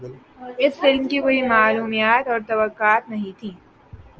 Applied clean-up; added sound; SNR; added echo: none; none; none; none.